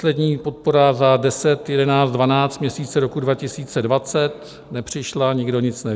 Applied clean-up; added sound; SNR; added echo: none; none; none; none.